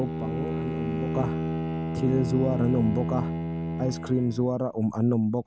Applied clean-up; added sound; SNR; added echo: none; Bowed string instrument; 3 dB; none.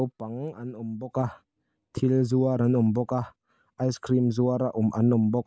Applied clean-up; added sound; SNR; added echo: none; none; none; none.